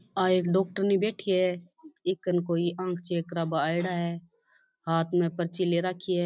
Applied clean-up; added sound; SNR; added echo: none; none; none; none.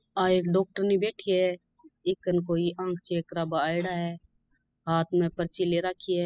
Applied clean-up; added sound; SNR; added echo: classical method spectral subtraction.